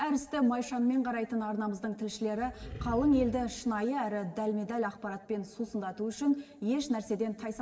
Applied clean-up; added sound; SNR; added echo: none; Animal; 11 dB; reverberation time 2.3 s.